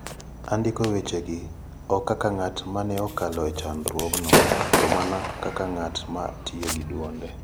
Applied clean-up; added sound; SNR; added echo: none; Gunshot, gunfire / Fireworks; 0 dB; none.